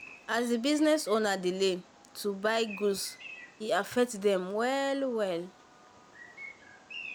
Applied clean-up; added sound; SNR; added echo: none; Bird vocalization, bird call, bird song; 19 dB; none.